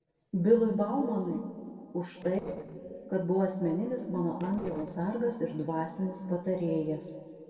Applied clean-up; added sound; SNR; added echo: neural separator model SepFormer DNS4.